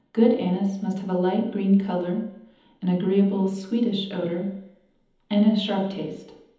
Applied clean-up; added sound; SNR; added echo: none; none; none; reverberation time 1.3 s.